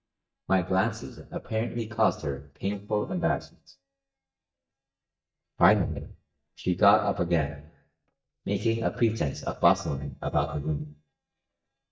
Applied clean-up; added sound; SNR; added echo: neural mask model DeepFilterNet 3.